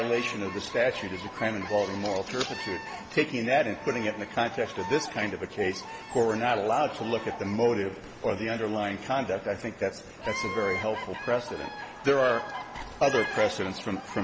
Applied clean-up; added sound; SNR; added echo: none; Bird vocalization, bird call, bird song; 11 dB; none.